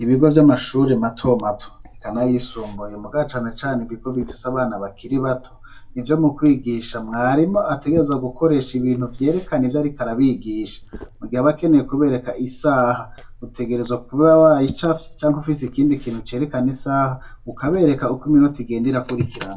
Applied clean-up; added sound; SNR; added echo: none; Liquid; 18 dB; reverberation time 0.2 s.